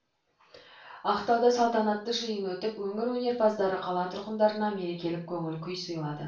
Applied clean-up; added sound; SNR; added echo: none; none; none; reverberation time 0.3 s.